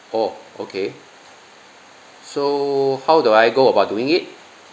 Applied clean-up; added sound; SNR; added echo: none; none; none; none.